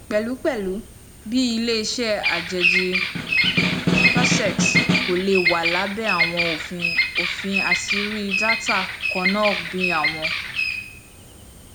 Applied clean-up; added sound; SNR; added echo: none; Bird vocalization, bird call, bird song + Snare drum; -3 dB; none.